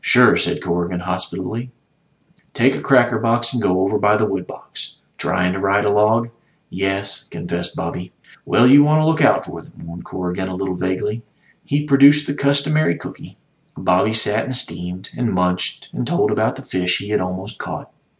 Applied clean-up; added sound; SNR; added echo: none; none; none; none.